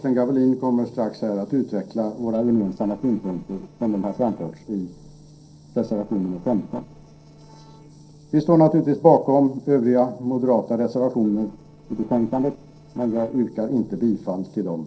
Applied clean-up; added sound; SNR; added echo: neural separator model SepFormer DNS4.